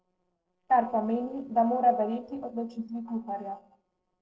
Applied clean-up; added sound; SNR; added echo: neural separator model SepFormer DNS4.